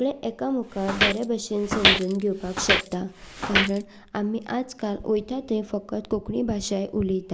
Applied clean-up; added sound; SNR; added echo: none; Walk, footsteps; -1 dB; none.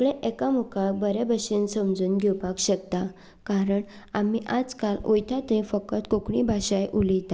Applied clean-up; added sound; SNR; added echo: none; none; none; none.